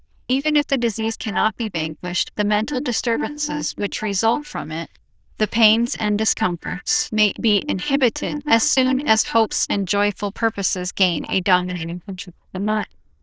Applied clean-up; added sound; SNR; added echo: neural diffusion model UNIVERSE++.